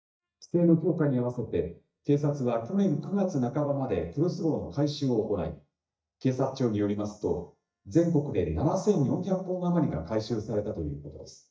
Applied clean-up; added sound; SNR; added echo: neural mask model DeepFilterNet 3.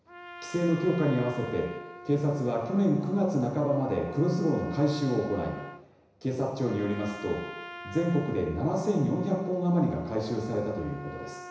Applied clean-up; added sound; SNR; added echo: none; Trumpet; 15 dB; reverberation time 1.0 s.